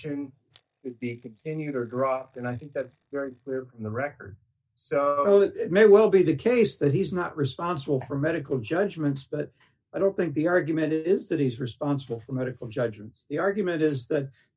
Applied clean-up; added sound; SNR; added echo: neural mask model DeepFilterNet 3.